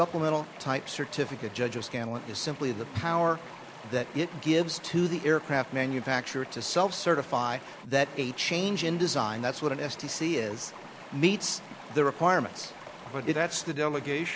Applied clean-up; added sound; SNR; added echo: none; Stream; 16 dB; none.